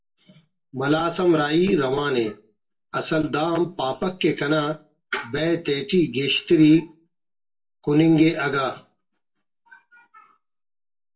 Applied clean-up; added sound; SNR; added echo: none; none; none; reverberation time 0.2 s.